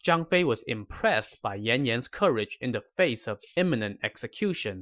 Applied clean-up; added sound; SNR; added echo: classical method Wiener filter.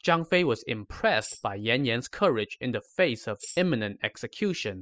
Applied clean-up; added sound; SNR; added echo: classical method spectral subtraction.